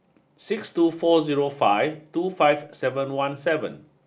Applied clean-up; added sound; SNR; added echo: none; none; none; none.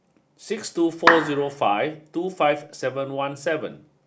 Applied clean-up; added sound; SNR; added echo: none; Clapping; -3 dB; none.